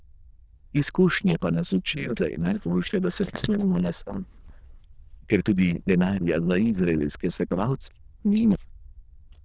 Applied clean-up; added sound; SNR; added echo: neural diffusion model UNIVERSE++.